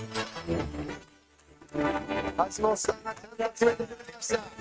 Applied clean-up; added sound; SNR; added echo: neural mask model RNNoise.